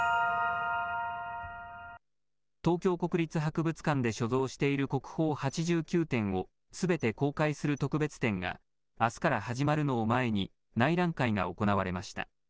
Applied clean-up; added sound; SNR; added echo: none; none; none; none.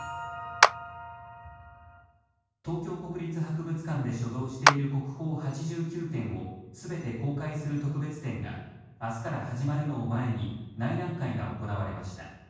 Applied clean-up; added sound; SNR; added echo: none; Clapping; -5 dB; reverberation time 1.2 s.